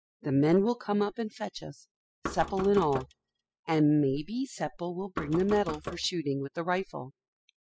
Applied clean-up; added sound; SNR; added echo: classical method spectral subtraction.